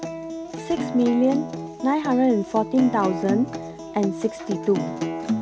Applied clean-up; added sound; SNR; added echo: none; Acoustic guitar; 6 dB; none.